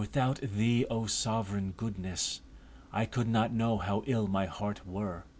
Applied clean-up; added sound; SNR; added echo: none; none; none; none.